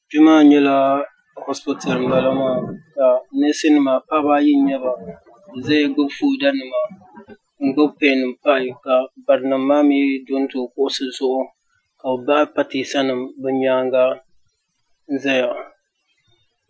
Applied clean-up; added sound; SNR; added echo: classical method Wiener filter.